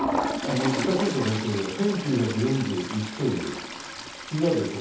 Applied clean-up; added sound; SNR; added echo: none; Toilet flush; 5 dB; reverberation time 0.8 s.